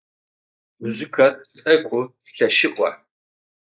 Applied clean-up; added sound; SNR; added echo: neural mask model Resemble Enhance denoiser.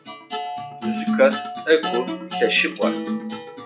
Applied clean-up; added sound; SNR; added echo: classical method log-MMSE.